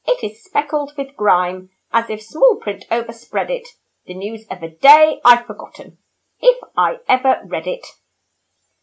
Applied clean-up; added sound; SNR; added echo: none; none; none; none.